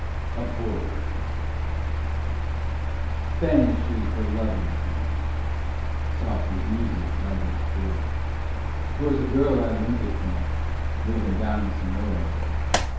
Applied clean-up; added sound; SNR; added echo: none; Mechanical fan; -5 dB; reverberation time 0.8 s.